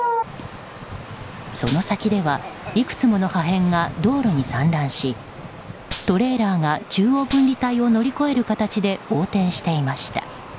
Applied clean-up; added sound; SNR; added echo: none; Gunshot, gunfire; 11 dB; none.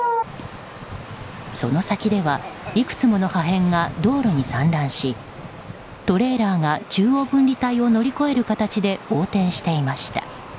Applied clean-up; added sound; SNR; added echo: none; none; none; none.